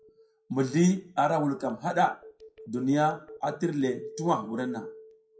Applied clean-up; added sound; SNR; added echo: classical method WPE with log-MMSE.